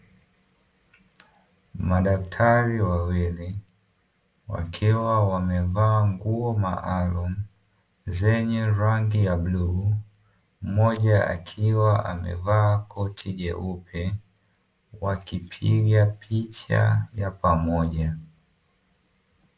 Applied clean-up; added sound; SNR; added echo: none; none; none; none.